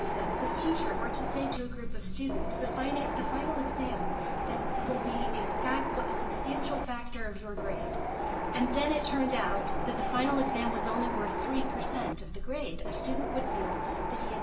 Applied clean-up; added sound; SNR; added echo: none; Wind; 2 dB; reverberation time 0.2 s.